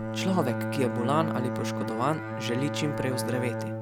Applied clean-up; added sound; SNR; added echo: none; Bowed string instrument; 1 dB; none.